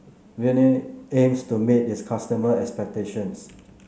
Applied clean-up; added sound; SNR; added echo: none; none; none; none.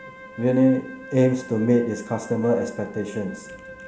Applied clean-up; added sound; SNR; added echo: none; Wind instrument, woodwind instrument; 18 dB; none.